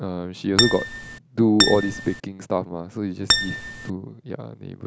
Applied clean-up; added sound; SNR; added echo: none; Acoustic guitar; -2 dB; none.